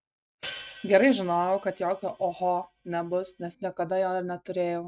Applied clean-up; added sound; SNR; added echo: neural mask model RNNoise.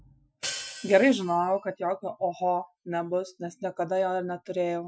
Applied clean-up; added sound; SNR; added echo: classical method Wiener filter.